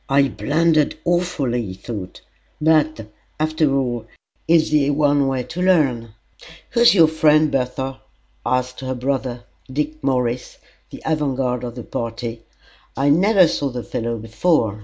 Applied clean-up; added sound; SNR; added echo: none; none; none; none.